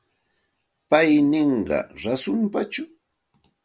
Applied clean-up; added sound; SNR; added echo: none; none; none; none.